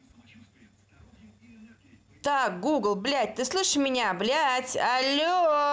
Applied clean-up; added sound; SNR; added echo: none; none; none; none.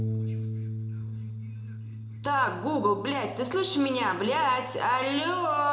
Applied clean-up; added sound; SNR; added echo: none; Bass guitar; 8 dB; reverberation time 0.8 s.